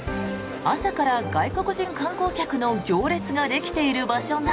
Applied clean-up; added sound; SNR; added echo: none; none; none; none.